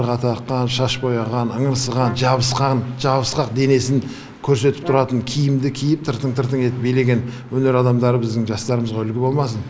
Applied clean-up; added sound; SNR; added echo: none; Brass instrument; 17 dB; none.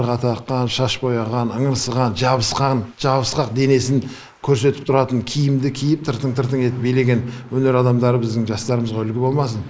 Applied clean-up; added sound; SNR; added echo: neural mask model Resemble Enhance denoiser.